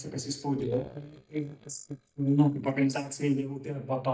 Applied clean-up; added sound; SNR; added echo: neural mask model DeepFilterNet 3.